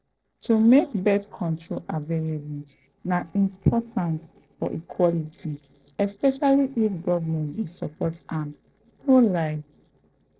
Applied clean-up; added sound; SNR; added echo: neural separator model SepFormer DNS4.